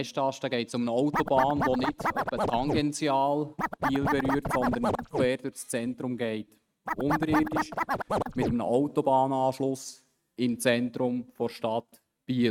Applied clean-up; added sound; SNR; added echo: neural mask model RNNoise.